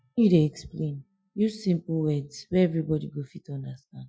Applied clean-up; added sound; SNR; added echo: classical method Wiener filter.